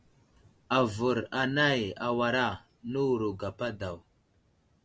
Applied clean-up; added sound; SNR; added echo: none; none; none; none.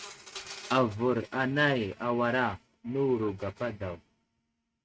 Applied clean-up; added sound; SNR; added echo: neural mask model RNNoise.